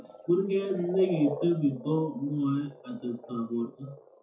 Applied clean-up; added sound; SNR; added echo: classical method WPE with log-MMSE.